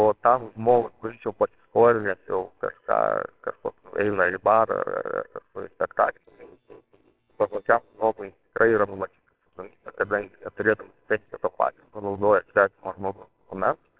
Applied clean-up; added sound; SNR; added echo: neural separator model SepFormer WHAMR!.